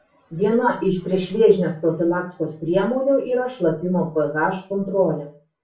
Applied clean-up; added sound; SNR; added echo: none; none; none; reverberation time 0.3 s.